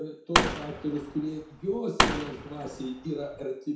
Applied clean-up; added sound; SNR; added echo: none; Fireworks; -3 dB; reverberation time 0.6 s.